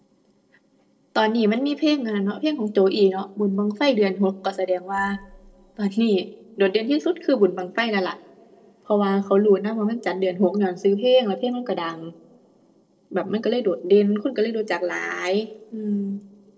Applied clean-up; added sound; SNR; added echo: neural separator model SepFormer DNS4.